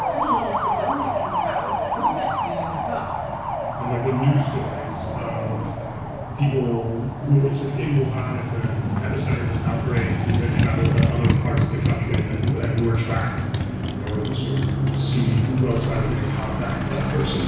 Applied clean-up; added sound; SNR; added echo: none; Motorcycle; -2 dB; reverberation time 1.1 s.